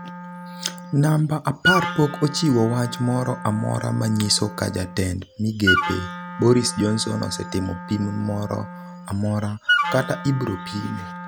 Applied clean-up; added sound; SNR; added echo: none; Wind instrument, woodwind instrument; 6 dB; none.